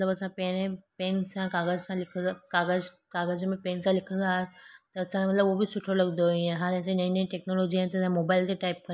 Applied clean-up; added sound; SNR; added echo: none; none; none; none.